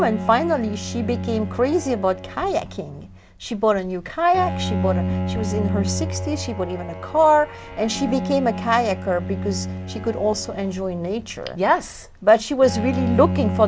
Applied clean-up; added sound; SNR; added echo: none; Bowed string instrument; 6 dB; none.